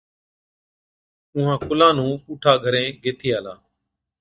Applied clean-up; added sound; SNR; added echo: neural mask model DeepFilterNet 3.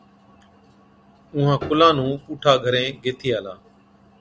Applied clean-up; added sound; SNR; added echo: none; Piano; 17 dB; none.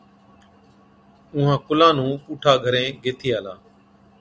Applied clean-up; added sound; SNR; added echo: none; none; none; none.